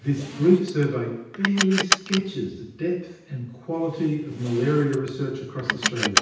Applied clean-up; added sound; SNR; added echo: none; Car; 5 dB; reverberation time 0.9 s.